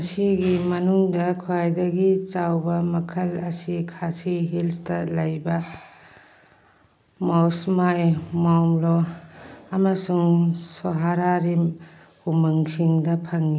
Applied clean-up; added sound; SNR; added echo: none; none; none; none.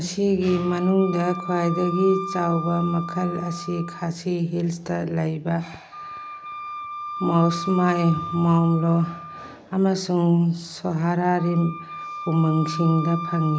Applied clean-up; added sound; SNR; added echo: none; Wind instrument, woodwind instrument; 11 dB; none.